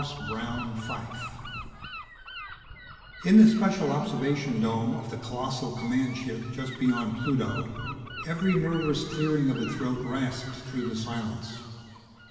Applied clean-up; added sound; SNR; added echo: none; Gull, seagull / Wind; 14 dB; reverberation time 2.7 s.